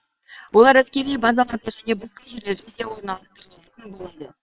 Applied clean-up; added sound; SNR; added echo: neural separator model SepFormer WHAM!.